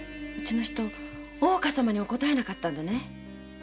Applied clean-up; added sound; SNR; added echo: none; none; none; none.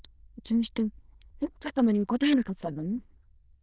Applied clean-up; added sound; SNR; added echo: neural diffusion model UNIVERSE++.